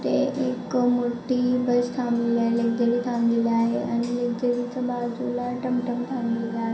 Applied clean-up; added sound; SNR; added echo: none; Organ; 18 dB; reverberation time 0.6 s.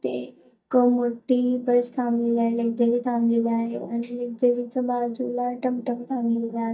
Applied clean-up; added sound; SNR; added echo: neural mask model DeepFilterNet 3.